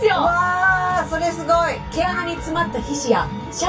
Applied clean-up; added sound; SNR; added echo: none; Wind instrument, woodwind instrument; 19 dB; reverberation time 0.1 s.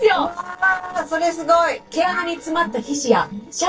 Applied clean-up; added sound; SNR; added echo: neural separator model SepFormer DNS4.